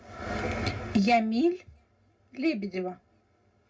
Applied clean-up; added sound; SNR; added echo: none; none; none; reverberation time 0.2 s.